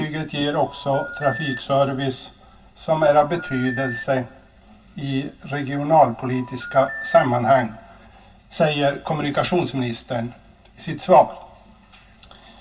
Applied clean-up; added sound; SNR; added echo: none; Telephone; 14 dB; reverberation time 0.1 s.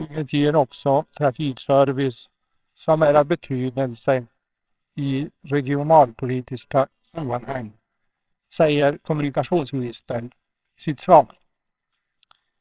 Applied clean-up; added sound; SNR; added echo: neural separator model SepFormer WHAMR!.